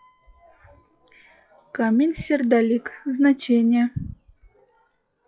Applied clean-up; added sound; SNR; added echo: classical method log-MMSE.